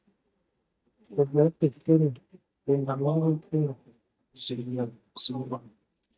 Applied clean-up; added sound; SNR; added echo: neural mask model DeepFilterNet 3.